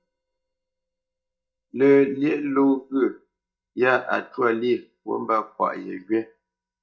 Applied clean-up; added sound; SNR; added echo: neural mask model DeepFilterNet 3.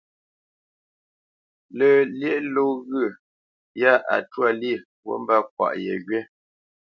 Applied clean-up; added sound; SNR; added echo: none; none; none; none.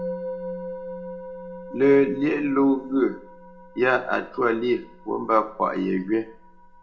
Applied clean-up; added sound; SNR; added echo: none; Musical instrument; 13 dB; reverberation time 0.4 s.